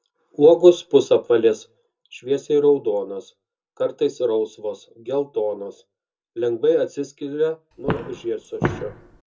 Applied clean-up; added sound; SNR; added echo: none; Walk, footsteps; 7 dB; reverberation time 0.2 s.